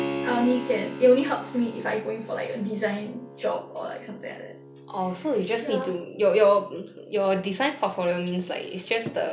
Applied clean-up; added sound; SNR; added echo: none; Keyboard (musical); 13 dB; none.